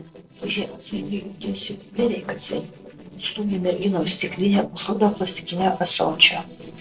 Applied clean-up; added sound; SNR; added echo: neural separator model SepFormer DNS4.